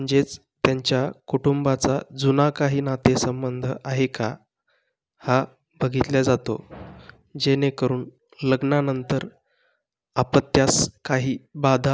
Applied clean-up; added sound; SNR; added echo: none; none; none; none.